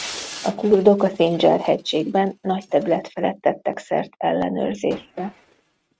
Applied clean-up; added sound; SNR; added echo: neural mask model RNNoise.